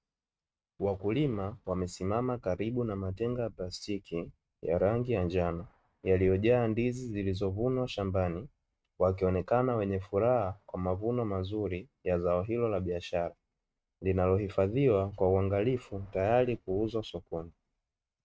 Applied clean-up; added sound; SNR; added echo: neural mask model RNNoise.